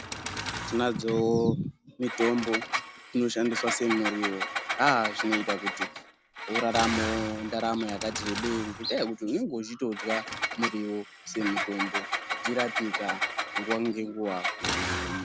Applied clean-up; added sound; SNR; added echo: none; Engine; 4 dB; none.